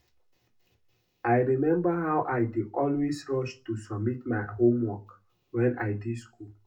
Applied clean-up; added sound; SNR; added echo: none; none; none; reverberation time 0.2 s.